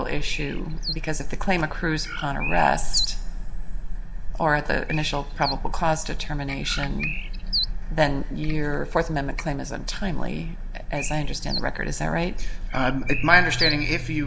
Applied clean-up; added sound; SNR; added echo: none; Bird; 11 dB; reverberation time 0.4 s.